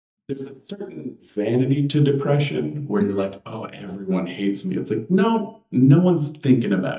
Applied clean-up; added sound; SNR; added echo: neural mask model DeepFilterNet 3.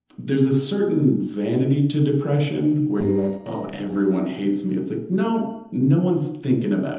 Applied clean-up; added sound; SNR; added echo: neural separator model SepFormer DNS4.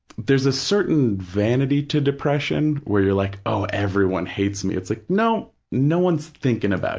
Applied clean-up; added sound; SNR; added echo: none; none; none; none.